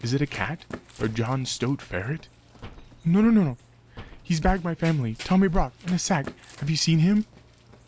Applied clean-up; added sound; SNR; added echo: none; Slam + Run; 20 dB; none.